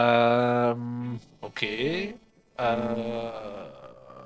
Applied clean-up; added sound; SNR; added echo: neural separator model SepFormer DNS4.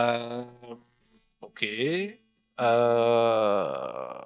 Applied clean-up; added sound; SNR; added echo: neural mask model DeepFilterNet 3.